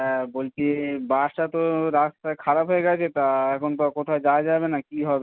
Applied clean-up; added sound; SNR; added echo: none; none; none; none.